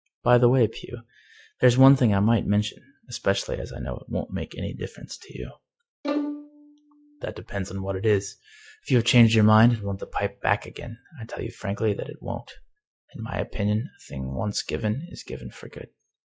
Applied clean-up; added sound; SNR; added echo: classical method log-MMSE.